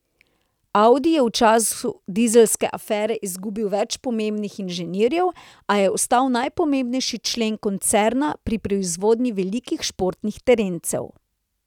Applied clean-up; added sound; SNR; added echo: none; none; none; none.